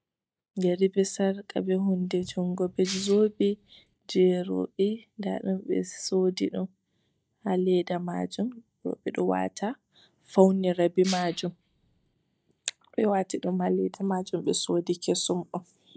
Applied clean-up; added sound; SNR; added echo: neural mask model DeepFilterNet 3.